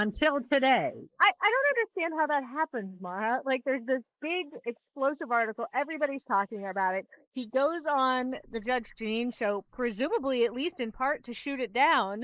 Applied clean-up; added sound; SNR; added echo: neural mask model Resemble Enhance denoiser.